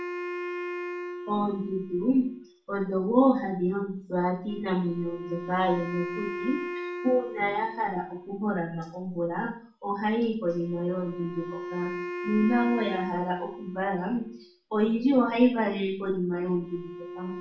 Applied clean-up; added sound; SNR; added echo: none; Wind instrument, woodwind instrument; 10 dB; reverberation time 0.4 s.